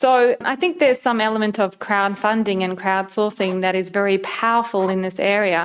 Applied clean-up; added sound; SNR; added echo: neural mask model RNNoise.